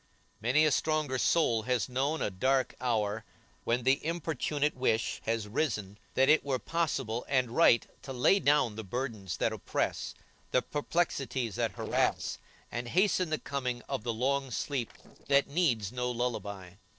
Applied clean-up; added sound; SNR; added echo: neural separator model SepFormer DNS4.